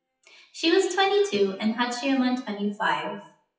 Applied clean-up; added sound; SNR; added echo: classical method WPE with log-MMSE.